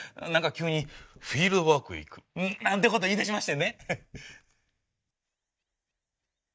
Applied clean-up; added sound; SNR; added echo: neural mask model DeepFilterNet 3.